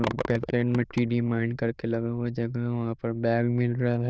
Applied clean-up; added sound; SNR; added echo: neural diffusion model UNIVERSE++.